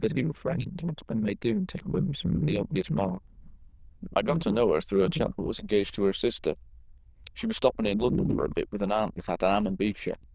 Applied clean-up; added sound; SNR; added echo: neural diffusion model UNIVERSE++.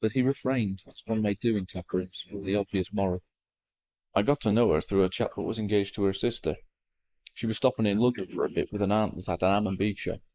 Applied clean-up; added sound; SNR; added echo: neural mask model Resemble Enhance denoiser.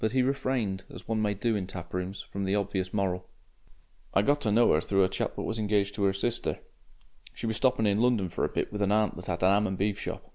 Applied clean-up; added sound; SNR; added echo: none; none; none; none.